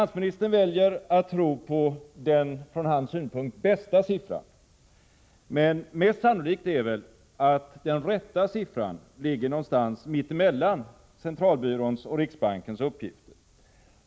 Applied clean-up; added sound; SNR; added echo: none; none; none; none.